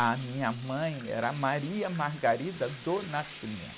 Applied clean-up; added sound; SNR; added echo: none; Bathtub (filling or washing); 17 dB; none.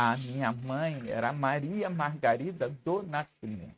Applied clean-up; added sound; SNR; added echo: neural mask model RNNoise.